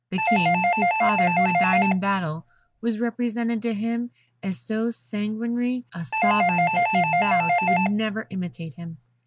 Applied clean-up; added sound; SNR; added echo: none; Doorbell; -3 dB; none.